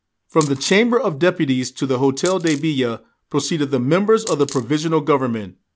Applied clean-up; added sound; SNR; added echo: none; Coin (dropping); 14 dB; none.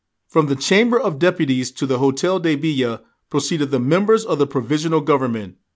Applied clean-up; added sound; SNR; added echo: none; none; none; none.